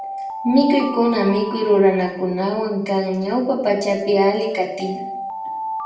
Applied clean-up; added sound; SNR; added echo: none; Alarm; 11 dB; reverberation time 0.6 s.